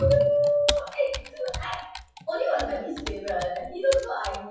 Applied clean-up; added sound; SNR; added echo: classical method WPE with log-MMSE.